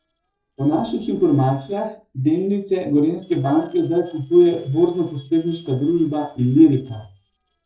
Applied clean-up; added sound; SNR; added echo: neural separator model SepFormer DNS4.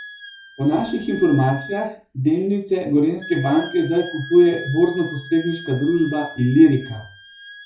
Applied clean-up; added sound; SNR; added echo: none; Wind instrument, woodwind instrument; 17 dB; reverberation time 0.3 s.